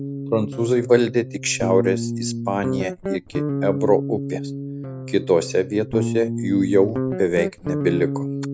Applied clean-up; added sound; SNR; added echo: none; Guitar; 5 dB; none.